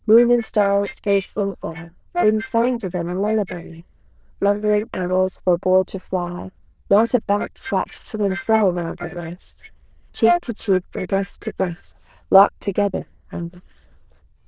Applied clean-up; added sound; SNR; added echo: neural diffusion model UNIVERSE++.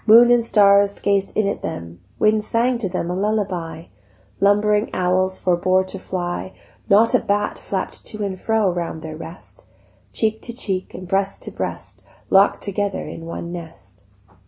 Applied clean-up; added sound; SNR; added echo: none; none; none; none.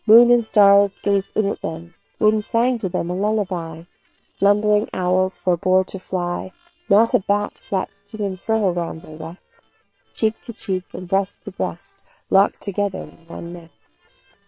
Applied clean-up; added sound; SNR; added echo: neural separator model SepFormer WHAM!.